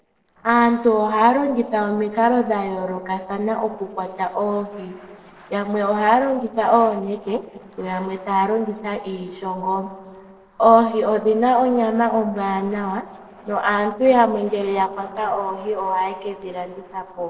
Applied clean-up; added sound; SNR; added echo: neural separator model SepFormer DNS4.